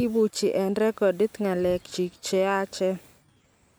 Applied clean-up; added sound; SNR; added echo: none; none; none; none.